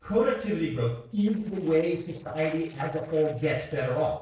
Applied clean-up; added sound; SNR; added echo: neural separator model SepFormer DNS4.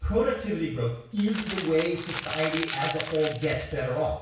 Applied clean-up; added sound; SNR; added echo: none; Crumpling, crinkling; 8 dB; reverberation time 0.6 s.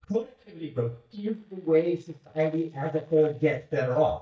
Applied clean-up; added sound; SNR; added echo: neural mask model DeepFilterNet 3.